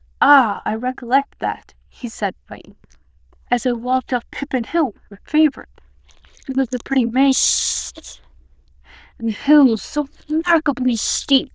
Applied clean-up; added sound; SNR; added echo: neural diffusion model UNIVERSE++.